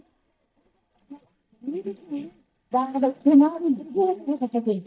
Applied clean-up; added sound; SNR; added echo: neural mask model DeepFilterNet 3.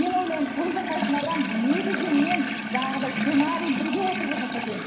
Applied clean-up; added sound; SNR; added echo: none; Sink (filling or washing) / Water tap, faucet; 4 dB; reverberation time 0.9 s.